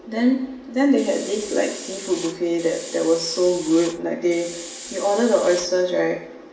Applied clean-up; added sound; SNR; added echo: none; Hiss; 14 dB; reverberation time 0.7 s.